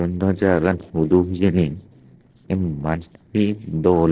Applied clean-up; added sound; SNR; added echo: neural separator model SepFormer DNS4.